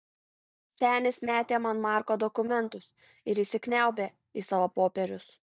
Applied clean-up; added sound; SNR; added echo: neural mask model DeepFilterNet 3.